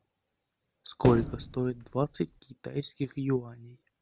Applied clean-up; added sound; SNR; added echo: none; Thump, thud; 2 dB; none.